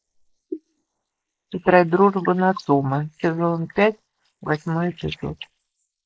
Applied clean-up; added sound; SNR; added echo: neural mask model Resemble Enhance denoiser.